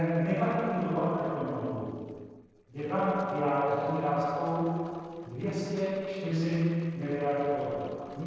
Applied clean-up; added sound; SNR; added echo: neural separator model SepFormer DNS4.